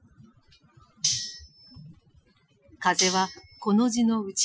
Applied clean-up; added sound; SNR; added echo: classical method Wiener filter.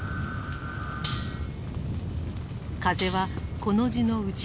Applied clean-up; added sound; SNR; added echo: none; Cutlery, silverware; 7 dB; none.